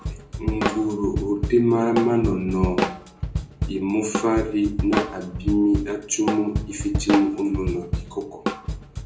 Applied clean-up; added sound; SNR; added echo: none; Drum kit; 4 dB; reverberation time 0.5 s.